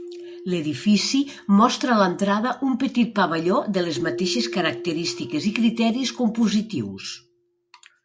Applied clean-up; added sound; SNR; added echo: none; Keyboard (musical); 15 dB; none.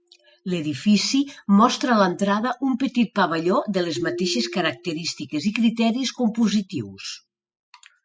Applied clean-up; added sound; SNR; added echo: classical method spectral subtraction.